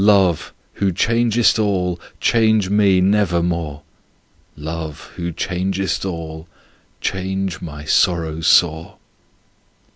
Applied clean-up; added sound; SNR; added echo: none; none; none; none.